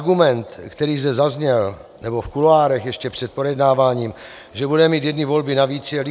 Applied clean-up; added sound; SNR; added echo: none; none; none; none.